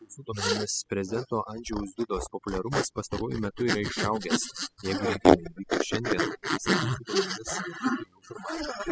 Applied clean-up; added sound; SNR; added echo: classical method spectral subtraction.